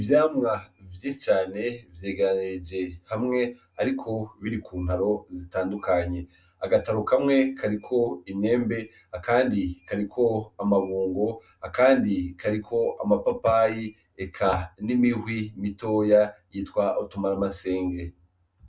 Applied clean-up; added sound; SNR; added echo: none; none; none; none.